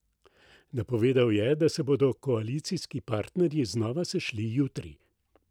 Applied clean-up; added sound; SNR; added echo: none; none; none; none.